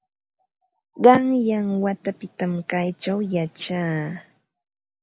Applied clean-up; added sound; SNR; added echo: none; none; none; none.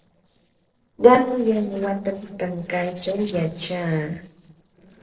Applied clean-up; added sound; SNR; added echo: neural separator model SepFormer DNS4.